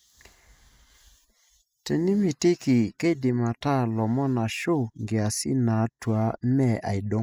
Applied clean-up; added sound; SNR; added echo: classical method spectral subtraction.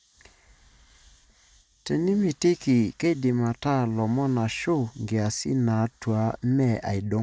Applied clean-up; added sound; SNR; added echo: none; Organ; 17 dB; none.